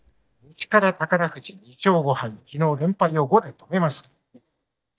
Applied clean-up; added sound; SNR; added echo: neural mask model DeepFilterNet 3.